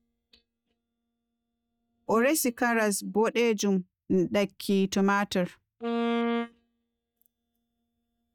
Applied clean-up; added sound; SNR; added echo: neural mask model DeepFilterNet 3.